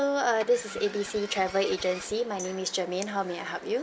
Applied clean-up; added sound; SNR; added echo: none; Engine starting; 15 dB; none.